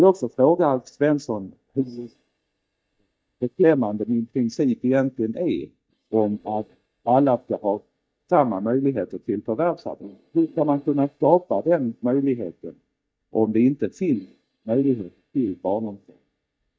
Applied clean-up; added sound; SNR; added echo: neural mask model DeepFilterNet 3.